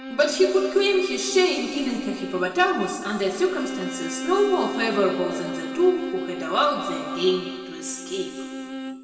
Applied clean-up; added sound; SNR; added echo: none; Bowed string instrument; 10 dB; reverberation time 2.5 s.